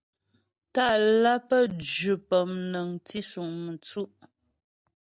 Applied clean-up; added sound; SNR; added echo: none; none; none; none.